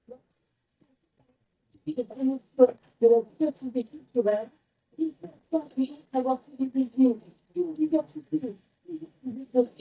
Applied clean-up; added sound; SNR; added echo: neural mask model DeepFilterNet 3.